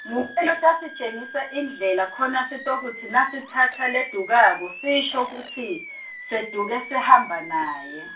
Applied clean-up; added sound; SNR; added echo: none; Animal; 15 dB; reverberation time 0.3 s.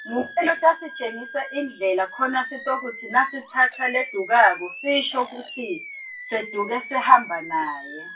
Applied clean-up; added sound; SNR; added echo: classical method WPE with log-MMSE.